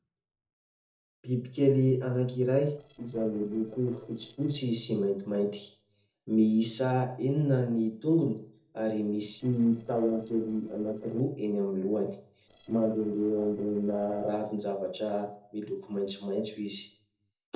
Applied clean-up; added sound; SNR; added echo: neural separator model SepFormer DNS4.